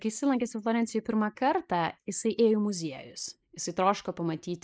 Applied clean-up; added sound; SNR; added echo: neural mask model Resemble Enhance denoiser.